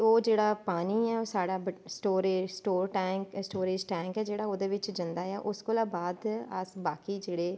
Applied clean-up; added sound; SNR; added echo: none; none; none; none.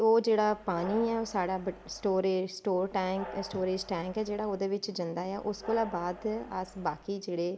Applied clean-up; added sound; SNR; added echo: none; Train; 17 dB; none.